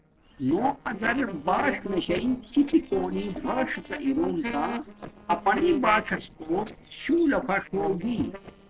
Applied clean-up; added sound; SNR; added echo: neural separator model SepFormer DNS4.